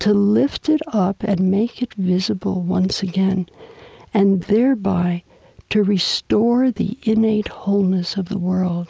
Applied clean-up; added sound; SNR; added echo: none; none; none; none.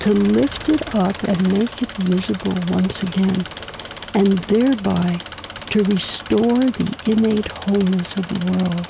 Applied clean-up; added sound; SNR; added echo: none; Engine; 14 dB; none.